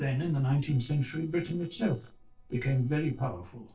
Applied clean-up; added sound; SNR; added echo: neural separator model SepFormer DNS4.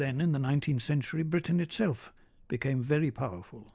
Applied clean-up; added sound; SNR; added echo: none; none; none; none.